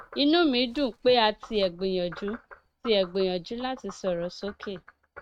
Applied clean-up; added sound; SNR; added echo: neural mask model RNNoise.